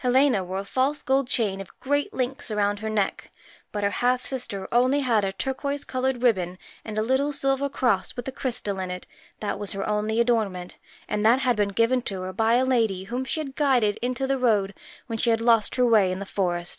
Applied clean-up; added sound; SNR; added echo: none; none; none; none.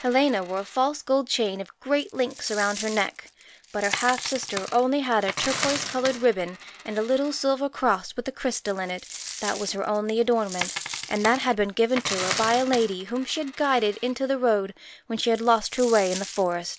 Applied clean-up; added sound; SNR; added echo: none; Coin (dropping); 11 dB; none.